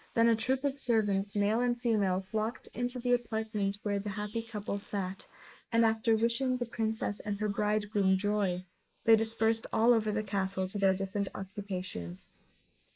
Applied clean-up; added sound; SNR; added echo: neural mask model Resemble Enhance denoiser.